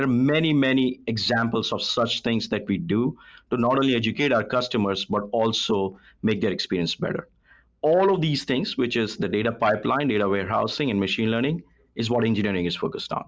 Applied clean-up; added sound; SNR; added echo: none; none; none; none.